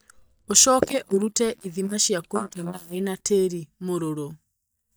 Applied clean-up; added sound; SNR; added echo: neural mask model DeepFilterNet 3.